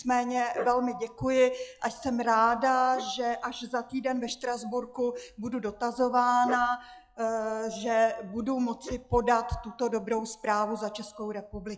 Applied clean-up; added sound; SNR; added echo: classical method log-MMSE.